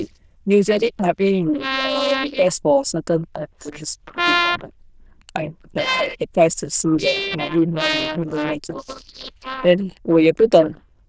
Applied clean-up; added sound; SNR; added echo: neural diffusion model UNIVERSE++.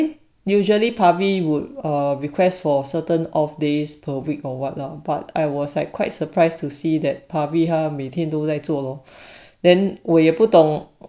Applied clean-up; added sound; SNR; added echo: none; none; none; none.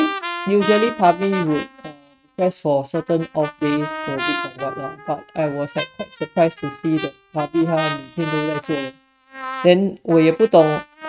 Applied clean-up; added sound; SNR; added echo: neural mask model RNNoise.